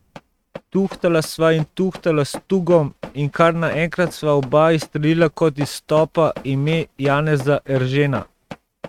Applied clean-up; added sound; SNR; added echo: neural mask model RNNoise.